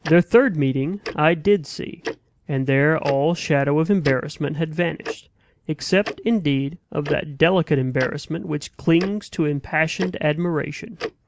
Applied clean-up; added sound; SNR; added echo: none; Tick-tock; 16 dB; none.